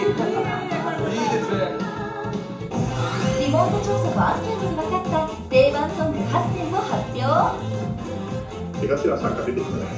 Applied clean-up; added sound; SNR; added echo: none; none; none; reverberation time 0.8 s.